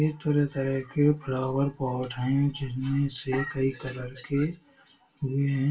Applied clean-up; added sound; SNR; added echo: none; none; none; reverberation time 0.2 s.